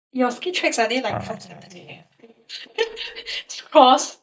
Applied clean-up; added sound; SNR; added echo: neural mask model DeepFilterNet 3.